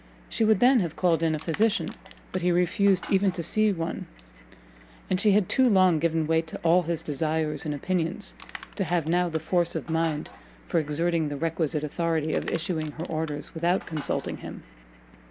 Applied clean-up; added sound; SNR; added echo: none; Crushing; 20 dB; none.